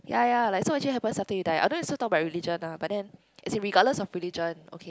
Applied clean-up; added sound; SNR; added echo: none; none; none; none.